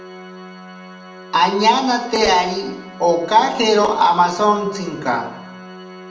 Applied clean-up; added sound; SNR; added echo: none; Organ; 18 dB; reverberation time 0.7 s.